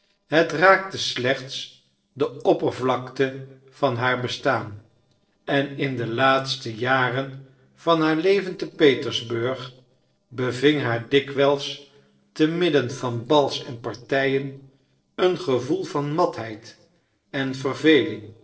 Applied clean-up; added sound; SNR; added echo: neural separator model SepFormer DNS4.